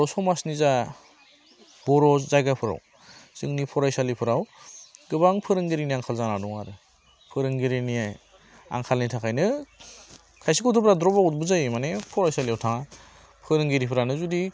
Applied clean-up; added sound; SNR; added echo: none; none; none; none.